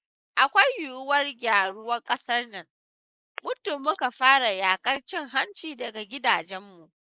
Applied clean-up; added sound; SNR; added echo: neural mask model Resemble Enhance denoiser.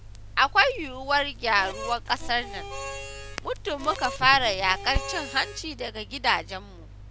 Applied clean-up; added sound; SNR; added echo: none; Harmonica + Crackle; 9 dB; none.